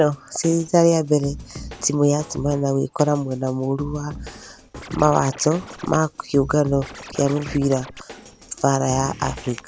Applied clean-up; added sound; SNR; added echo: none; Scratching (performance technique) + Drum kit; 16 dB; none.